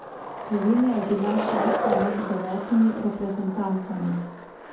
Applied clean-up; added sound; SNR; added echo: none; Skateboard; 5 dB; reverberation time 0.5 s.